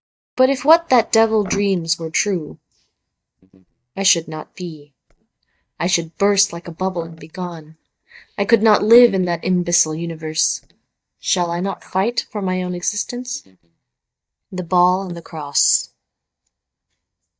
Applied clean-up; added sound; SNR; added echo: neural mask model DeepFilterNet 3.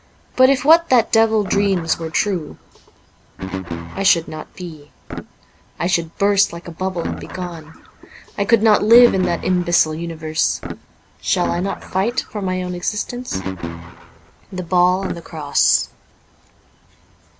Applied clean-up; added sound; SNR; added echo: none; Guitar; 10 dB; none.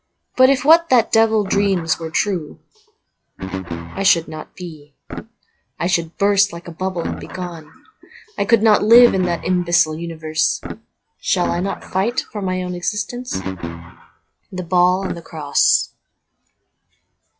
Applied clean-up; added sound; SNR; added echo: classical method log-MMSE.